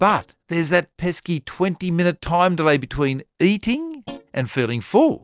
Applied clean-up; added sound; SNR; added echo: neural separator model SepFormer DNS4.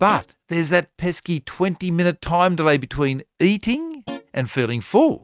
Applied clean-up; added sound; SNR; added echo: neural mask model RNNoise.